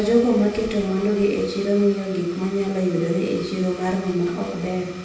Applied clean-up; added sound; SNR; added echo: none; Domestic sounds, home sounds; 19 dB; reverberation time 0.9 s.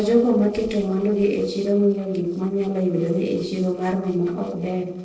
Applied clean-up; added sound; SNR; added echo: neural separator model SepFormer DNS4.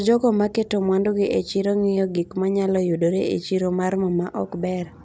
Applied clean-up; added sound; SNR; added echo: none; none; none; none.